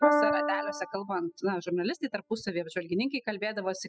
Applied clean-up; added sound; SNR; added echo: classical method spectral subtraction.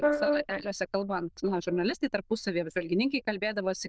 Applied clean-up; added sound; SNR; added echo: neural diffusion model UNIVERSE++.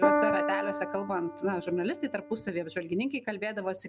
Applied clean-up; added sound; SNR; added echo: none; Piano; 0 dB; none.